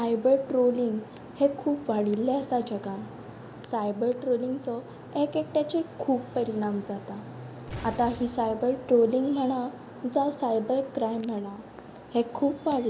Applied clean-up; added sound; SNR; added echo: none; Boom; 15 dB; none.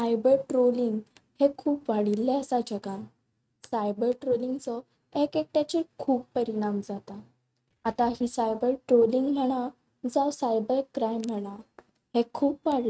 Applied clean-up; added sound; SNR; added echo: neural mask model RNNoise.